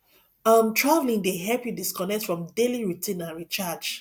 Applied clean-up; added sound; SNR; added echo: none; none; none; none.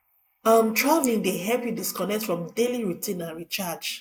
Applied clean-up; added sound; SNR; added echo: neural mask model Resemble Enhance denoiser.